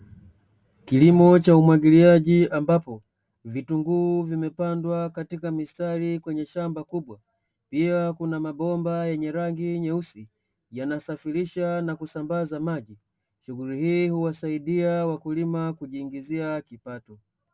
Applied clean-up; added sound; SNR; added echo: none; none; none; none.